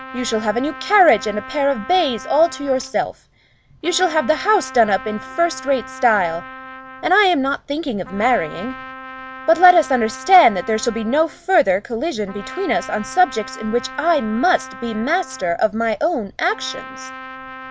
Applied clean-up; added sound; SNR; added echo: none; Trumpet; 16 dB; none.